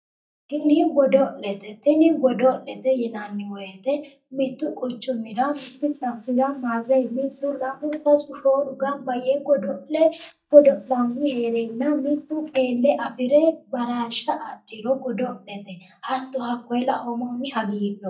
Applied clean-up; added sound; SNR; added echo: neural mask model DeepFilterNet 3.